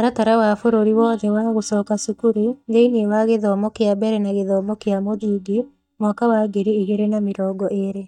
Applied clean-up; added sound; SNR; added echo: neural mask model DeepFilterNet 3.